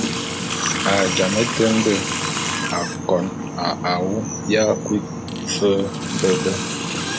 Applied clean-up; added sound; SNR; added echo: none; Water tap, faucet; 3 dB; none.